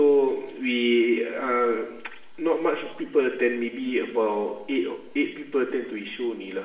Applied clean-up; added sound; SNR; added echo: none; none; none; reverberation time 0.8 s.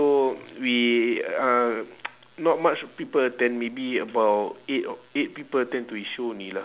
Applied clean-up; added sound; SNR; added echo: none; none; none; none.